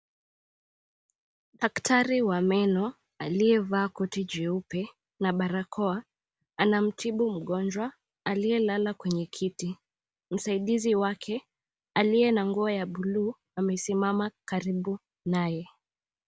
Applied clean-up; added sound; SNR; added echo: none; none; none; none.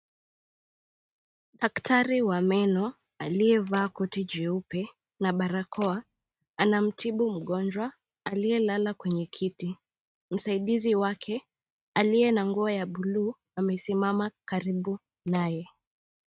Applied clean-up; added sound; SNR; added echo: neural mask model RNNoise.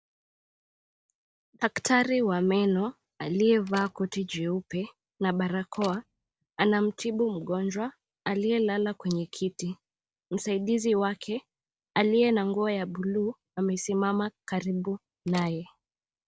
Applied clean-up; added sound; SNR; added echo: neural separator model SepFormer DNS4.